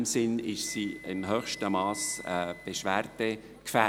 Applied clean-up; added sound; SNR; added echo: none; Wind instrument, woodwind instrument; 18 dB; none.